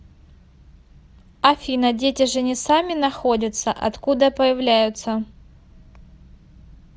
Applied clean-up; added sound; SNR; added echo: none; none; none; none.